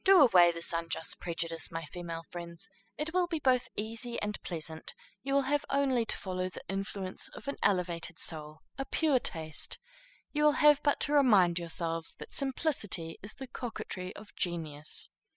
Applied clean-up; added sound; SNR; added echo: classical method spectral subtraction.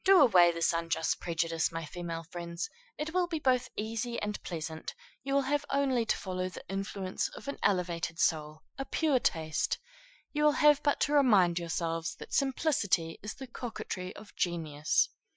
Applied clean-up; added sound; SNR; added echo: classical method Wiener filter.